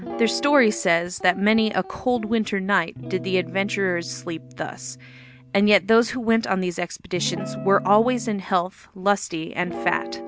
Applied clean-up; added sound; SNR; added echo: none; Guitar; 14 dB; none.